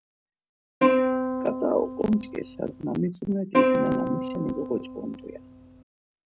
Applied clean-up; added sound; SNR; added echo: none; Plucked string instrument; -3 dB; none.